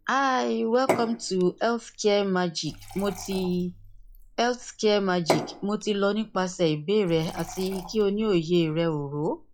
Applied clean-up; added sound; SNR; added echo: classical method log-MMSE.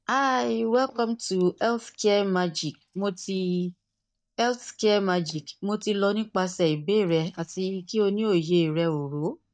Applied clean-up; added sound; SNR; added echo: neural mask model DeepFilterNet 3.